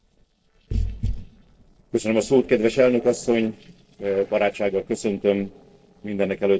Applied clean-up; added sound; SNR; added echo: neural separator model SepFormer DNS4.